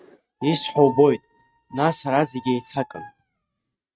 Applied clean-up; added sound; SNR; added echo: neural mask model RNNoise.